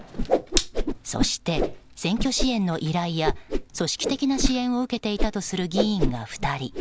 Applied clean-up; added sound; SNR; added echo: none; Whoosh, swoosh, swish; 0 dB; none.